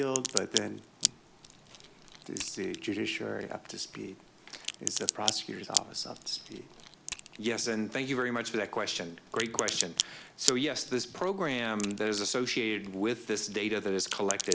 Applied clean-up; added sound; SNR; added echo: none; Crack; 4 dB; none.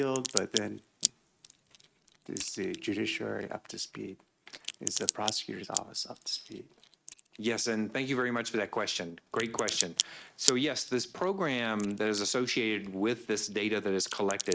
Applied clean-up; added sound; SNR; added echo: neural mask model RNNoise.